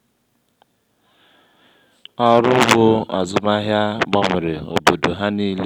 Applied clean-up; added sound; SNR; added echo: none; none; none; none.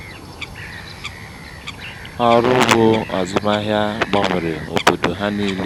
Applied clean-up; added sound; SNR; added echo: none; Bird vocalization, bird call, bird song; 13 dB; none.